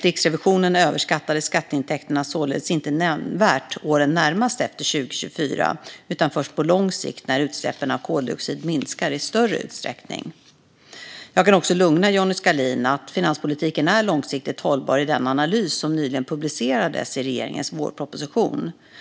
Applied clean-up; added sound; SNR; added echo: none; none; none; none.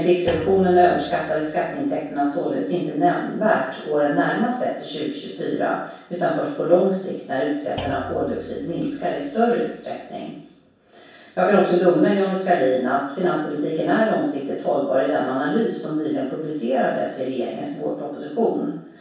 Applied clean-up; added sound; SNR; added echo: none; Thump, thud; 20 dB; reverberation time 0.7 s.